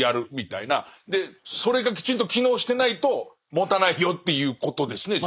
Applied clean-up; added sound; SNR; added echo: neural mask model Resemble Enhance denoiser.